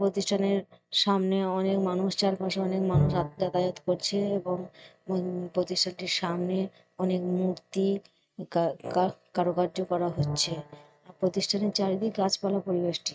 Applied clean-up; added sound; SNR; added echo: neural mask model RNNoise.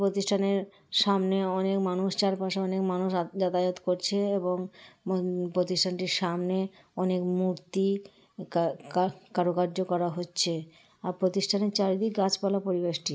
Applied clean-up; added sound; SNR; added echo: none; none; none; none.